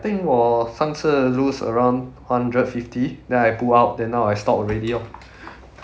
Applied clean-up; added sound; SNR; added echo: none; none; none; none.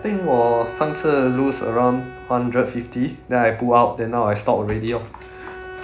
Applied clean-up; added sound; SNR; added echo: none; Bowed string instrument; 16 dB; none.